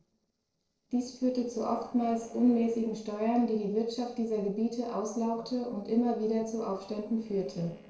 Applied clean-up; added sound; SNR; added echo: neural separator model SepFormer DNS4.